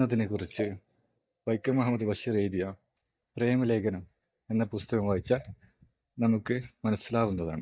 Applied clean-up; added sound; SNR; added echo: neural mask model DeepFilterNet 3.